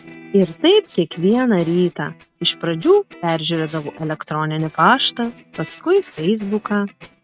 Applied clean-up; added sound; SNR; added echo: neural mask model RNNoise.